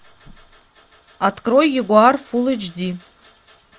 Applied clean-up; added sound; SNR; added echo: none; none; none; none.